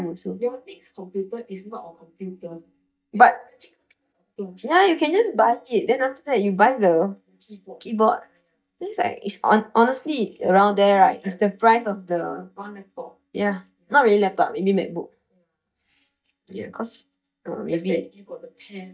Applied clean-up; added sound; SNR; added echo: neural mask model DeepFilterNet 3.